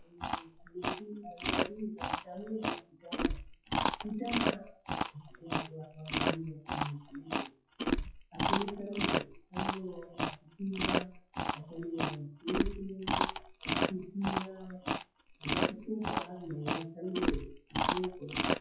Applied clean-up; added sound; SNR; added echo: classical method WPE with log-MMSE.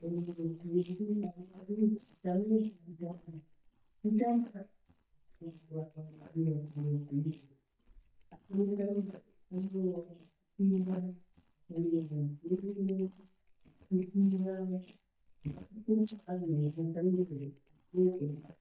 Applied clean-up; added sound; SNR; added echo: neural mask model DeepFilterNet 3.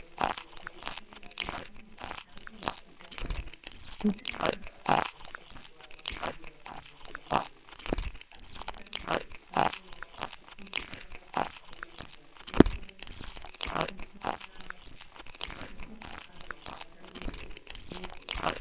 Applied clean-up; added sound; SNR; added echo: neural separator model SepFormer WHAMR!.